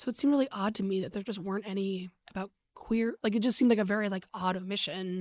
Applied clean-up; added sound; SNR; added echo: neural mask model Resemble Enhance denoiser.